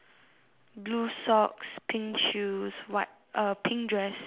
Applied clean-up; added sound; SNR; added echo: none; none; none; none.